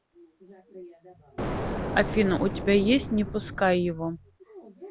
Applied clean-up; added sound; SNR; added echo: none; Explosion; 6 dB; none.